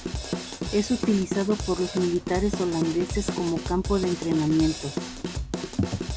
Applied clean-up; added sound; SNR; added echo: none; Drum / Drum kit; 5 dB; none.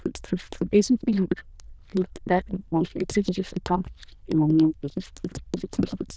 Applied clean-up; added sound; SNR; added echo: neural diffusion model UNIVERSE++.